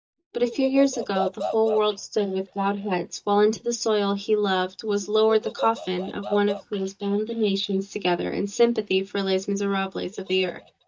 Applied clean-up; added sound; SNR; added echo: neural mask model DeepFilterNet 3.